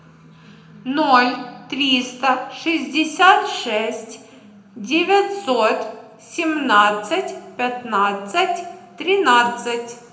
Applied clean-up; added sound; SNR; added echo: none; none; none; reverberation time 0.7 s.